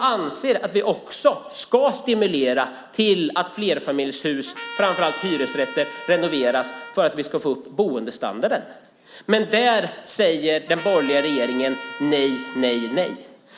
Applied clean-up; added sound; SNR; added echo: none; Trumpet; 13 dB; none.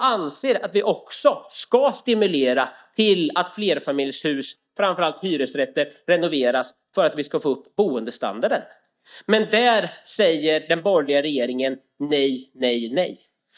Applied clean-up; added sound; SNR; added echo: neural mask model DeepFilterNet 3.